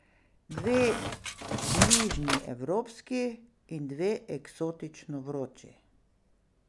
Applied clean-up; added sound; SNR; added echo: none; Squeak; -5 dB; none.